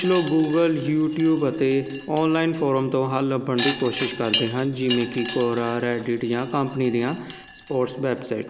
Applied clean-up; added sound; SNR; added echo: none; Wind chime; 12 dB; none.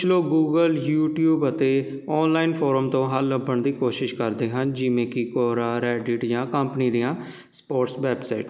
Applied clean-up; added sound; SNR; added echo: none; none; none; none.